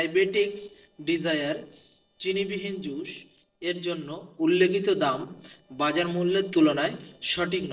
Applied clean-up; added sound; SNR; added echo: neural separator model SepFormer DNS4.